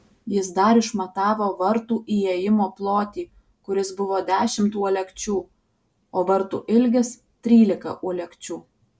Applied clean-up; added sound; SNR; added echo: none; none; none; none.